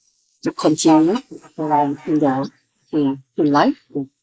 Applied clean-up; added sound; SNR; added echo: neural mask model Resemble Enhance denoiser.